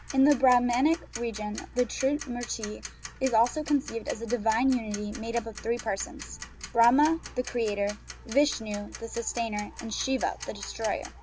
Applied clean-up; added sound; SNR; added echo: none; Tick-tock; 14 dB; none.